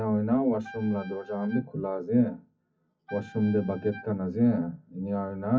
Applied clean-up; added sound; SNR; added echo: classical method WPE with log-MMSE.